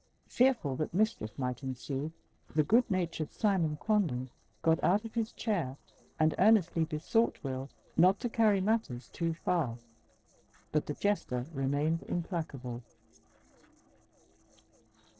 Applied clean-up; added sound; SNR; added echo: neural separator model SepFormer DNS4.